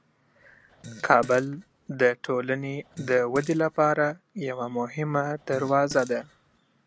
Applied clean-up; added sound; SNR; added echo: none; Fart; 20 dB; none.